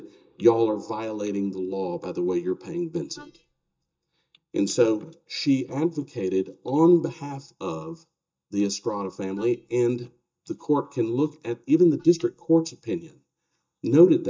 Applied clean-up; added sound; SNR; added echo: neural mask model DeepFilterNet 3.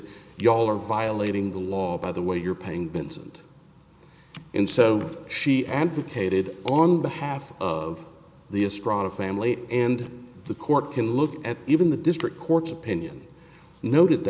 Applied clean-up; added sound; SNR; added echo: none; none; none; none.